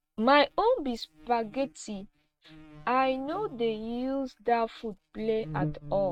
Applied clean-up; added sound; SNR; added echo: neural mask model RNNoise.